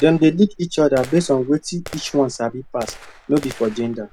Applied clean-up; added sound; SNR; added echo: none; Gunshot, gunfire; 19 dB; none.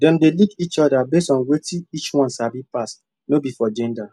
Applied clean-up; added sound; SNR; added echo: none; none; none; none.